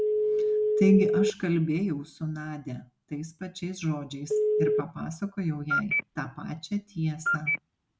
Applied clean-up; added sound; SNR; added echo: none; Telephone; 0 dB; none.